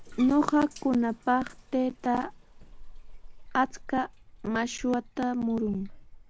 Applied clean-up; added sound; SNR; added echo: none; Bathtub (filling or washing); 16 dB; none.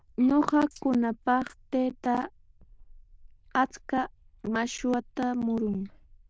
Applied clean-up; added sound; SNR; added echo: neural diffusion model UNIVERSE++.